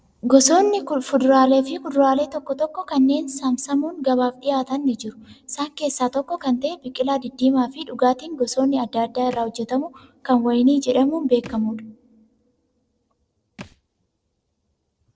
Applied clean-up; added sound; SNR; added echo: neural separator model SepFormer DNS4.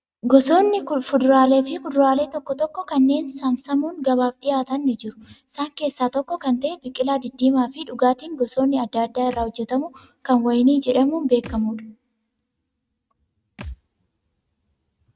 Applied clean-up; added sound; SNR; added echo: neural mask model RNNoise.